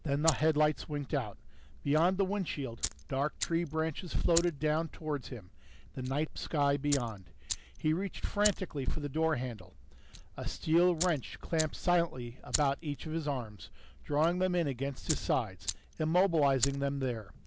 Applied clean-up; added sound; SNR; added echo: none; Fire; 12 dB; none.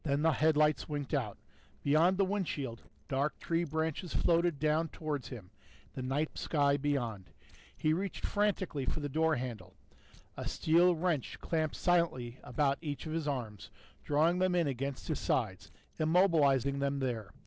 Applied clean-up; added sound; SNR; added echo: neural separator model SepFormer DNS4.